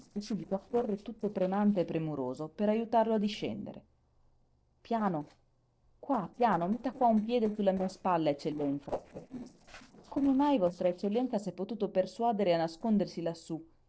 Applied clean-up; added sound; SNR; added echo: neural separator model SepFormer DNS4.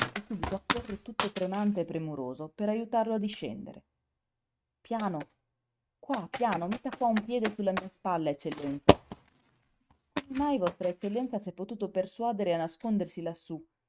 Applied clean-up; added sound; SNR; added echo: neural mask model RNNoise.